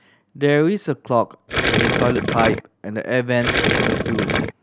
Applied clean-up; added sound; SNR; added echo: none; Gurgling; -2 dB; none.